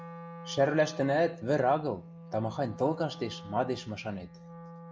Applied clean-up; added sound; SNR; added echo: none; Wind instrument, woodwind instrument; 15 dB; none.